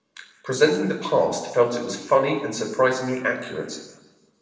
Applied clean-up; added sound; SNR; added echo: none; none; none; reverberation time 1.0 s.